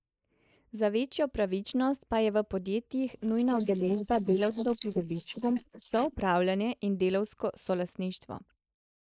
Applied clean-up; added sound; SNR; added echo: neural mask model Resemble Enhance denoiser.